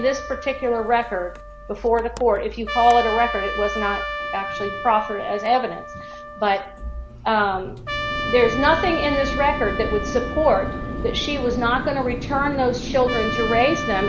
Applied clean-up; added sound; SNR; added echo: none; Mechanical fan + Trumpet; 6 dB; none.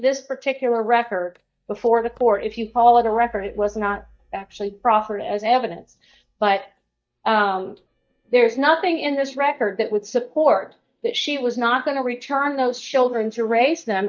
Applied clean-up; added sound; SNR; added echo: neural mask model DeepFilterNet 3.